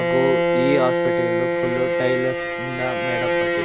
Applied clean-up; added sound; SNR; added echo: none; Bowed string instrument; -4 dB; none.